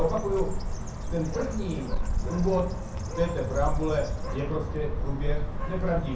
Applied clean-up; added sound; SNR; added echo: none; Bird; -1 dB; reverberation time 0.6 s.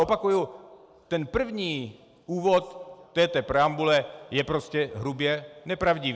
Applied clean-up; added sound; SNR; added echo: none; none; none; none.